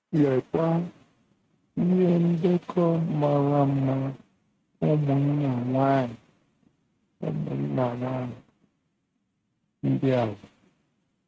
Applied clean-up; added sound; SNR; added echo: neural mask model RNNoise.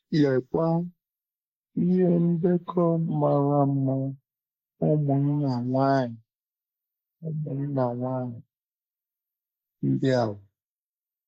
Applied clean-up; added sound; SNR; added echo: neural mask model Resemble Enhance denoiser.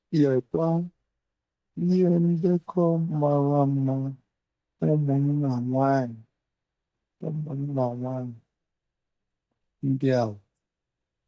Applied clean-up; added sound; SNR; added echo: neural mask model DeepFilterNet 3.